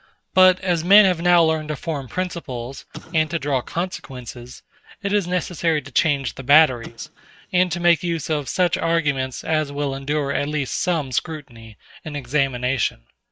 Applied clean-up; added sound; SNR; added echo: neural mask model RNNoise.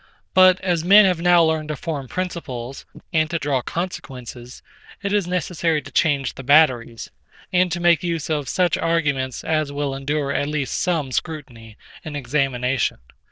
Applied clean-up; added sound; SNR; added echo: neural diffusion model UNIVERSE++.